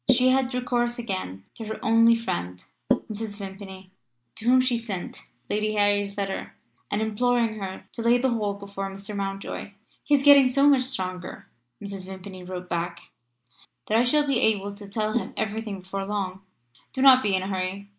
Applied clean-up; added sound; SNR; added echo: neural mask model Resemble Enhance denoiser.